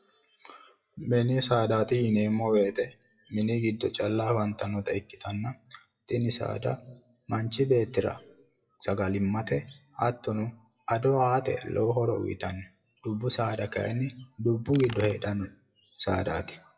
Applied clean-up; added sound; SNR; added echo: classical method WPE with log-MMSE.